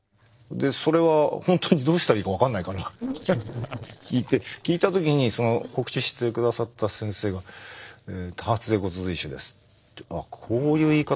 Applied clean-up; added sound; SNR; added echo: neural separator model SepFormer DNS4.